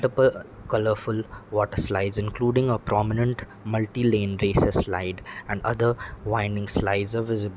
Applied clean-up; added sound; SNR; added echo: none; none; none; none.